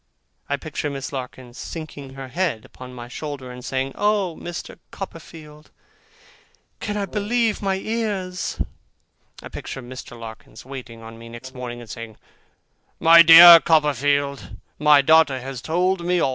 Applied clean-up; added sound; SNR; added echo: neural separator model SepFormer DNS4.